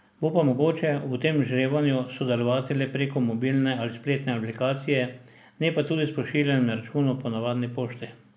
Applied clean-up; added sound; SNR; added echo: none; none; none; none.